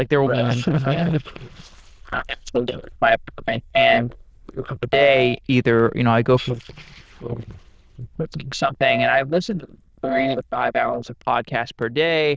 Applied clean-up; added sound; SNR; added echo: neural diffusion model UNIVERSE++.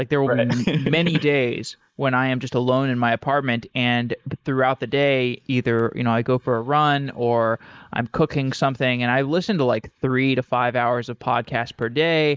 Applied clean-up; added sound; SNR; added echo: neural mask model Resemble Enhance denoiser.